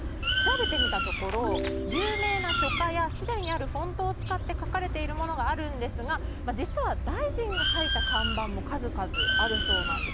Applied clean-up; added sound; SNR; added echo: none; Bird; -3 dB; none.